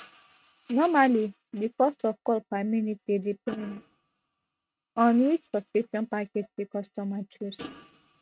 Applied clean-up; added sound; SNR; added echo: neural mask model RNNoise.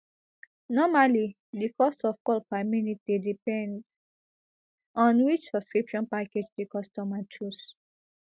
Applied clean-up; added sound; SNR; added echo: none; none; none; none.